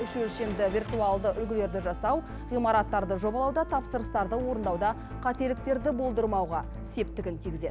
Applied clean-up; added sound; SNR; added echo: none; Wind instrument, woodwind instrument; 19 dB; none.